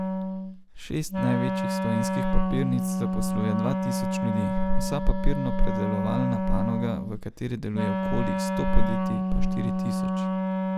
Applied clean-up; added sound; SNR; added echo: none; Wind instrument, woodwind instrument; 2 dB; none.